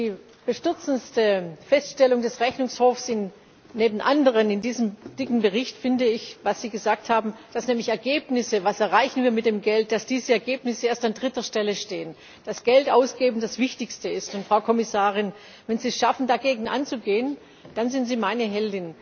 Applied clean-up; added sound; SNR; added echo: none; none; none; none.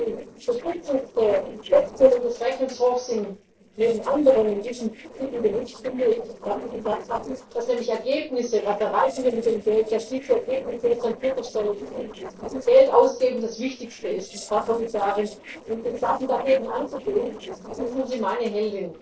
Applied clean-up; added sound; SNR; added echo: neural separator model SepFormer DNS4.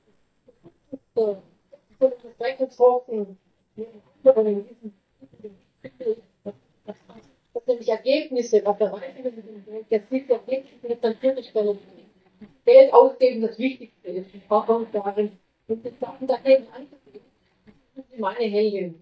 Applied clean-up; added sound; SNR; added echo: neural mask model DeepFilterNet 3.